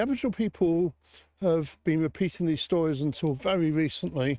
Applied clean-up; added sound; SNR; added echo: neural mask model RNNoise.